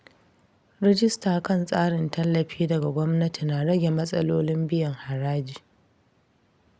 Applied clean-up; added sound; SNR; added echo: none; none; none; none.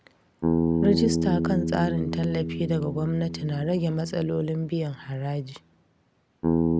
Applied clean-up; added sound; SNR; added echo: none; Bass guitar; 0 dB; none.